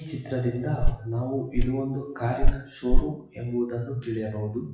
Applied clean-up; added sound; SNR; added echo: classical method WPE with log-MMSE.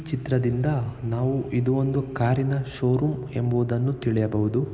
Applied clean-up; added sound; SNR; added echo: none; none; none; none.